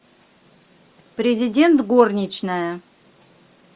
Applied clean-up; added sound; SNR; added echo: none; none; none; none.